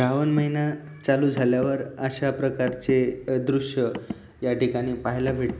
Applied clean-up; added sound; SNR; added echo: none; Car; 16 dB; none.